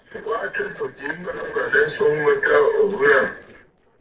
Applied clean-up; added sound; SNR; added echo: neural separator model SepFormer DNS4.